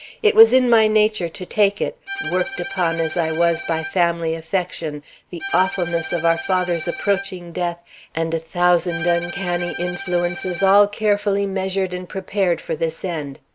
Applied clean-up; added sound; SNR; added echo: none; Bowed string instrument; 12 dB; none.